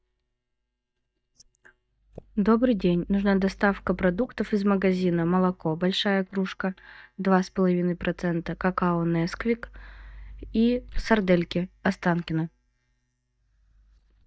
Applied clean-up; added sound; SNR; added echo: neural mask model DeepFilterNet 3.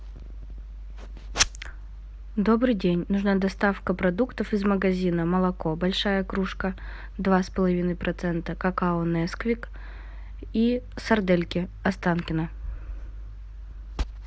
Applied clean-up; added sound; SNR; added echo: none; none; none; none.